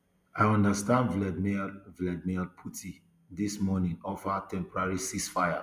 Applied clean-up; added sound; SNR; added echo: none; none; none; none.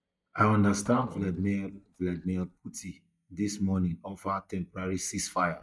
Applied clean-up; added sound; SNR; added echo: neural mask model DeepFilterNet 3.